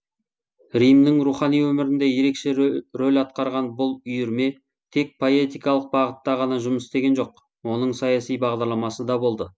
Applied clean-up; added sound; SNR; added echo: none; none; none; none.